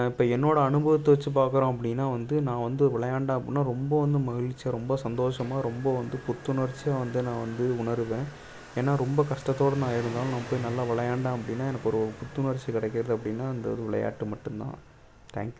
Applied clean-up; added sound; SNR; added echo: none; Motorcycle; 18 dB; none.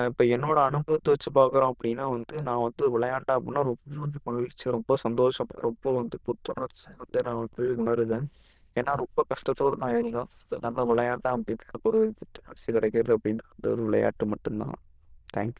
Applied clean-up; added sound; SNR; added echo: neural diffusion model UNIVERSE++.